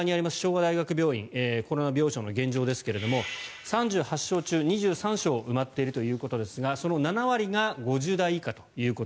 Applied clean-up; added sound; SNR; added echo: none; none; none; none.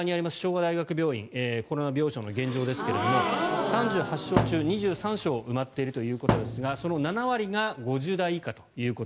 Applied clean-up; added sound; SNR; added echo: none; Thump, thud + Gasp; 1 dB; none.